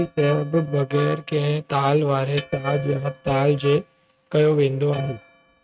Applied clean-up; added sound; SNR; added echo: neural mask model RNNoise.